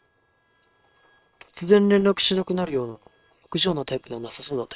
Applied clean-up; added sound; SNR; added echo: neural separator model SepFormer WHAM!.